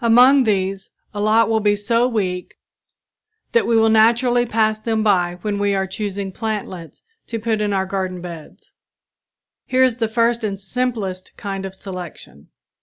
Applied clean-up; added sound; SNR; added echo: none; none; none; none.